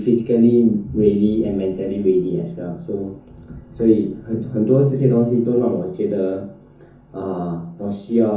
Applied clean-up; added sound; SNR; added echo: none; none; none; reverberation time 0.6 s.